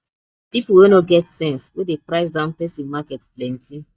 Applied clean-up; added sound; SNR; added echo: neural mask model DeepFilterNet 3.